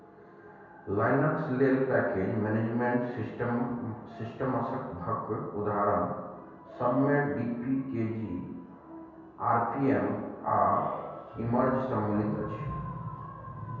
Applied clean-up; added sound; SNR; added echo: none; Organ; 12 dB; reverberation time 1.2 s.